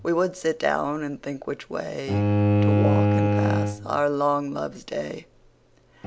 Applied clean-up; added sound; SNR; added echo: none; Bowed string instrument; -2 dB; none.